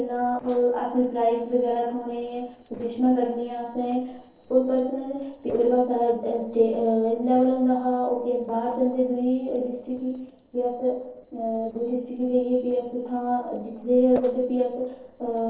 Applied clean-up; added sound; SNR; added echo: neural separator model SepFormer DNS4.